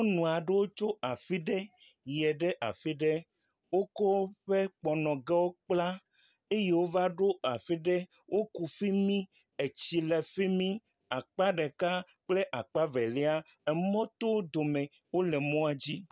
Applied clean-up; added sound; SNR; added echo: none; none; none; none.